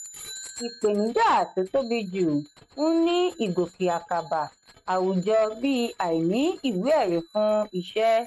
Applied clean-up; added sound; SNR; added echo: neural mask model RNNoise.